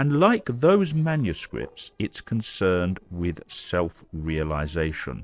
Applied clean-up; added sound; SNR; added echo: neural separator model SepFormer DNS4.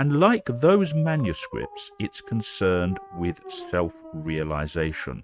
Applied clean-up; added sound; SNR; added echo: neural mask model RNNoise.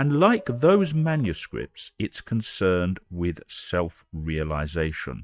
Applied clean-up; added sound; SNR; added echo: neural mask model DeepFilterNet 3.